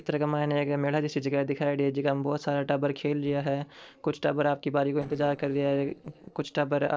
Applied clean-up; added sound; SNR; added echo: neural separator model SepFormer DNS4.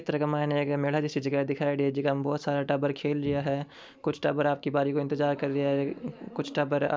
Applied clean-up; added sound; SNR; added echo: none; none; none; none.